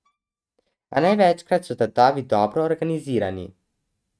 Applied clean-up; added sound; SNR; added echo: neural mask model RNNoise.